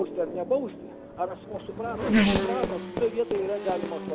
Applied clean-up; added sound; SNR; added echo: none; Race car, auto racing / Accelerating, revving, vroom; -1 dB; none.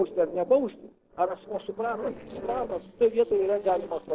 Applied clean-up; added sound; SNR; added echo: neural separator model SepFormer DNS4.